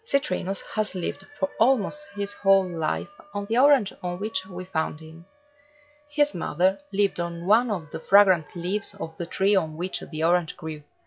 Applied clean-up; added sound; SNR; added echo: classical method log-MMSE.